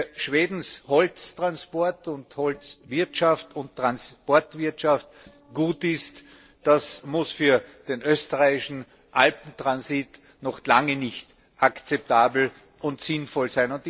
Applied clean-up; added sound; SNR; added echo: neural separator model SepFormer DNS4.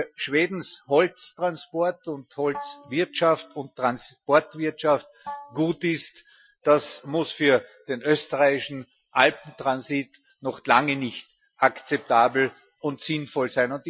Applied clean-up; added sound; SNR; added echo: classical method Wiener filter.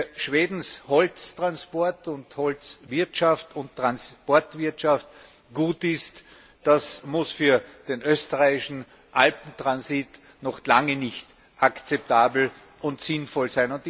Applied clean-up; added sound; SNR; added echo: none; none; none; none.